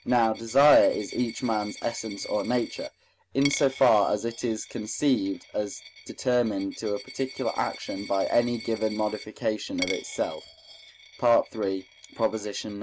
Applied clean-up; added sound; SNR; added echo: none; Coin (dropping); 16 dB; none.